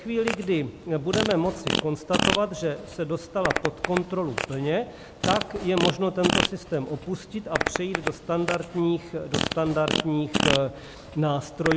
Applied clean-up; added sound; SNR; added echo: none; Fart; 3 dB; none.